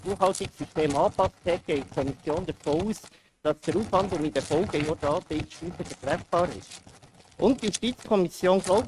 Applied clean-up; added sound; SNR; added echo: neural mask model RNNoise.